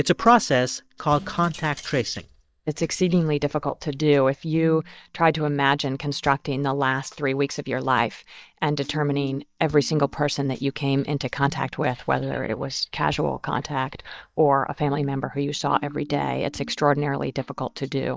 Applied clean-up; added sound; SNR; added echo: neural mask model DeepFilterNet 3.